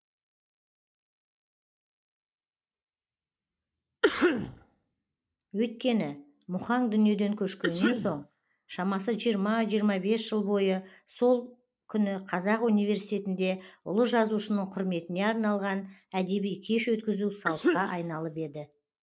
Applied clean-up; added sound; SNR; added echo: neural mask model Resemble Enhance denoiser.